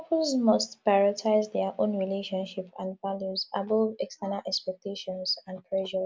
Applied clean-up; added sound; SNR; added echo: none; none; none; none.